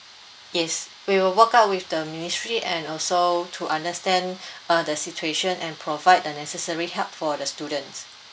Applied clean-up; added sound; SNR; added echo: none; none; none; none.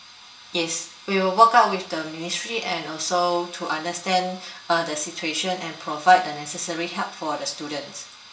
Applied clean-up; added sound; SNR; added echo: none; none; none; reverberation time 0.4 s.